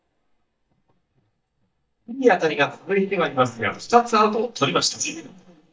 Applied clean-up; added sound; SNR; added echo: neural mask model DeepFilterNet 3.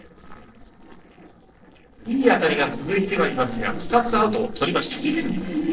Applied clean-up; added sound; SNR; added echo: neural separator model SepFormer DNS4.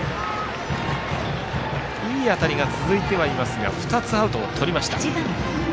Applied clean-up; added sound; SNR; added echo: none; none; none; none.